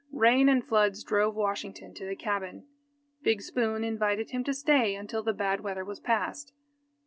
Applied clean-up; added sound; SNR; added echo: none; none; none; none.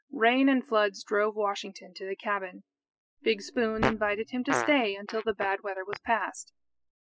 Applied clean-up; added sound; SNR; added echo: classical method spectral subtraction.